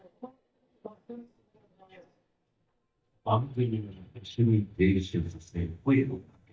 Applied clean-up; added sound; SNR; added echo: neural mask model DeepFilterNet 3.